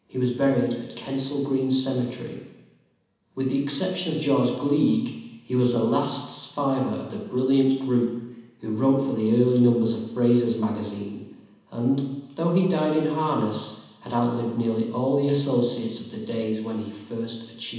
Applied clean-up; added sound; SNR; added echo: none; none; none; reverberation time 1.1 s.